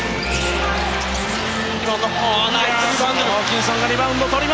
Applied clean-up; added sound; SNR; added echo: none; Writing; 20 dB; none.